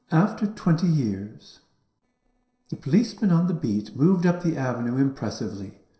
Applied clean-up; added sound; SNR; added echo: neural separator model SepFormer DNS4.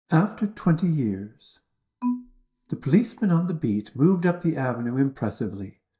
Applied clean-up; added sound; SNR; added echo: neural mask model DeepFilterNet 3.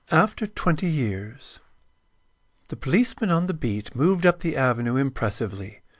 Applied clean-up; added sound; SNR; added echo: none; none; none; none.